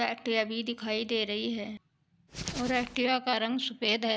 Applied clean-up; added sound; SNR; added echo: none; Hands; 10 dB; none.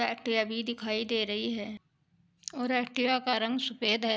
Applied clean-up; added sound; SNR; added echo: none; none; none; none.